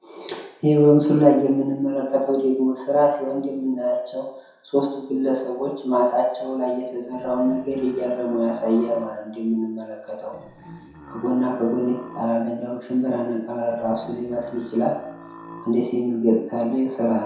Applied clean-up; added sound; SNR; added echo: none; Burping, eructation; 19 dB; reverberation time 0.7 s.